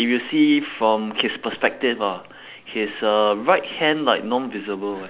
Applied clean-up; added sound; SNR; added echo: none; none; none; none.